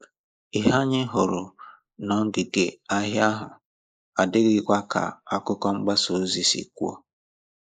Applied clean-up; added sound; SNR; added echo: neural mask model Resemble Enhance denoiser.